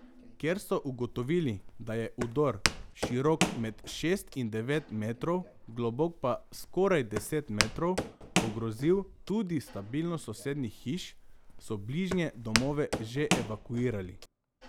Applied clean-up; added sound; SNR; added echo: none; Walk, footsteps; 6 dB; none.